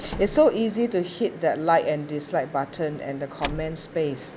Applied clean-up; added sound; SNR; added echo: none; Slam; 17 dB; none.